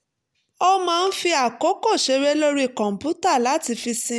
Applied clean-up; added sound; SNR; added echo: none; none; none; none.